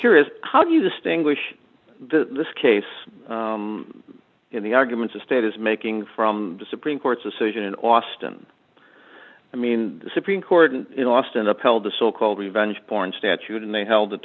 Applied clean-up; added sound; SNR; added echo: none; none; none; none.